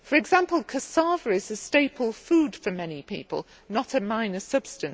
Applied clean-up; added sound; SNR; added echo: none; none; none; none.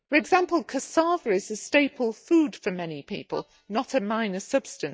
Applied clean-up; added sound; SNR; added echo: neural mask model DeepFilterNet 3.